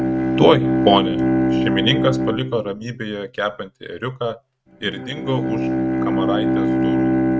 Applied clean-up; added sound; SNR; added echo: neural mask model RNNoise.